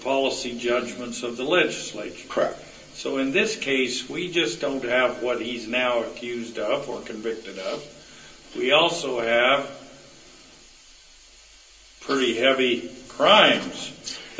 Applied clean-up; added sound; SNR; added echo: none; none; none; reverberation time 0.3 s.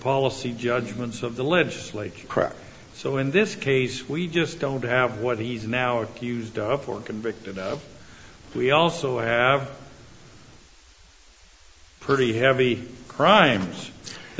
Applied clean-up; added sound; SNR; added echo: none; none; none; none.